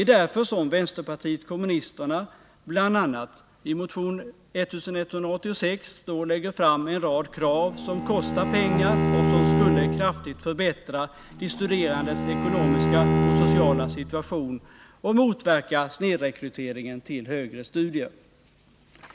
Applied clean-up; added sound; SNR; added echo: none; Bowed string instrument; -2 dB; none.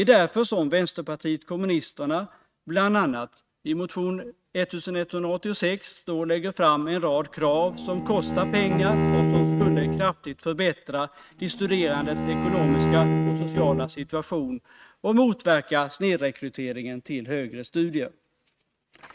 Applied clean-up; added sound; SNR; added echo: neural mask model RNNoise.